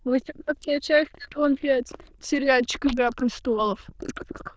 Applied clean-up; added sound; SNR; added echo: neural diffusion model UNIVERSE++.